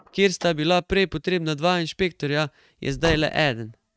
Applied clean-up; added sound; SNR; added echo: neural mask model RNNoise.